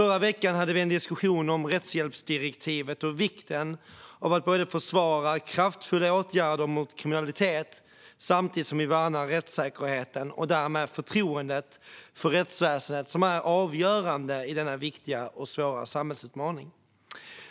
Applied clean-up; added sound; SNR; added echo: none; none; none; none.